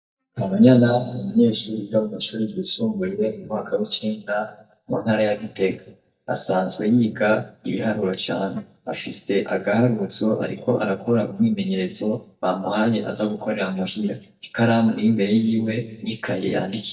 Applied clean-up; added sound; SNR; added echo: neural mask model DeepFilterNet 3.